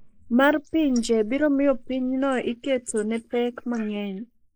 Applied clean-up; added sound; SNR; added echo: neural mask model Resemble Enhance denoiser.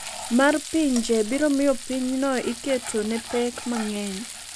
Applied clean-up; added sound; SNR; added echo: none; Frying (food); 11 dB; none.